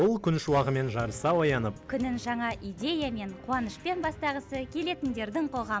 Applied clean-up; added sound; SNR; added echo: none; none; none; none.